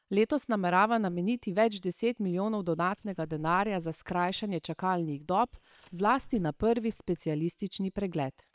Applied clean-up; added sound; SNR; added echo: neural separator model SepFormer WHAM!.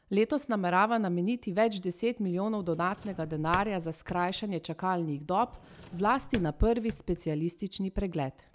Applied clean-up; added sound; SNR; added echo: none; Drawer open or close; 17 dB; none.